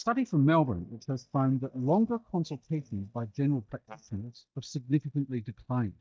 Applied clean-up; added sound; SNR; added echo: neural mask model DeepFilterNet 3.